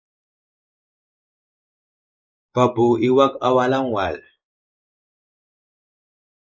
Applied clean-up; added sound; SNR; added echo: neural mask model Resemble Enhance denoiser.